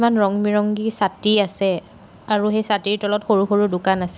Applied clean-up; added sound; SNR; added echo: none; none; none; none.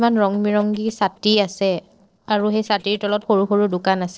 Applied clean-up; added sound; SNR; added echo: neural separator model SepFormer DNS4.